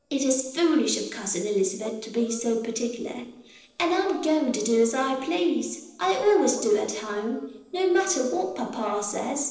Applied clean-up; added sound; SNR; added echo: neural separator model SepFormer DNS4.